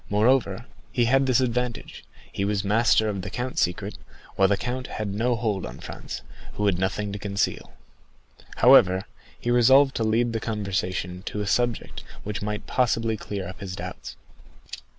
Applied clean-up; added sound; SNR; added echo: none; none; none; none.